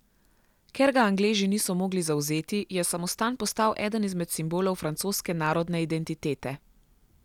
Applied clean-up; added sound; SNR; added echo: none; none; none; none.